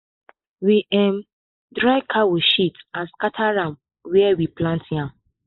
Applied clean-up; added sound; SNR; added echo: neural mask model Resemble Enhance denoiser.